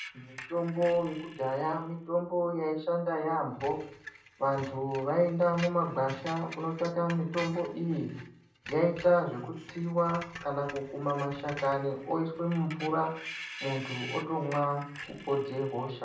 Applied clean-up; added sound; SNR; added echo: none; Screech; 16 dB; reverberation time 0.6 s.